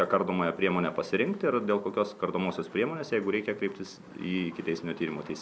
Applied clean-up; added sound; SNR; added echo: none; none; none; none.